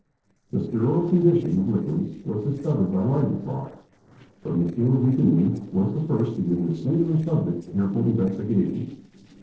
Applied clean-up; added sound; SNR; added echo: neural separator model SepFormer DNS4.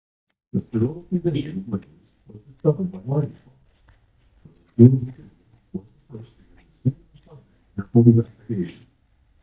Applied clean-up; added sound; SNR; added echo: neural mask model DeepFilterNet 3.